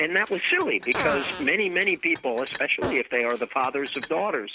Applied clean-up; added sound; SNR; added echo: none; Tools + Fart; 11 dB; none.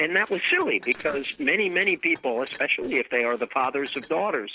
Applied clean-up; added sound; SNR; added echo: neural separator model SepFormer DNS4.